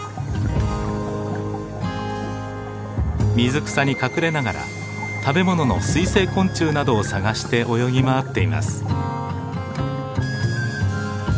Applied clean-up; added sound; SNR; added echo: none; none; none; none.